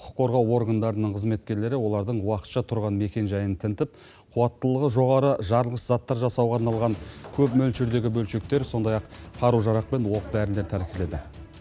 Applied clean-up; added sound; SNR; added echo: none; none; none; none.